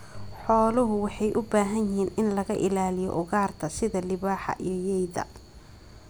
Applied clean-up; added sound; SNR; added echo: none; none; none; none.